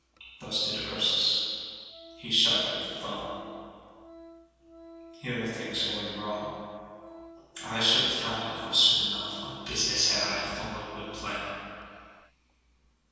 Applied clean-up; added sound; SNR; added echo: none; Organ; 20 dB; reverberation time 2.1 s.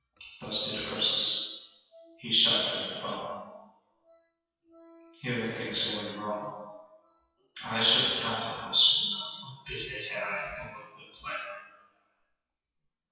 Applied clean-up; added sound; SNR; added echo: classical method WPE with log-MMSE.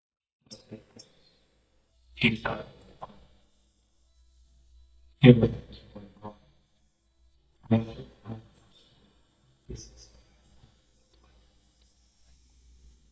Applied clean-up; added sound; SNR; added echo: neural mask model DeepFilterNet 3.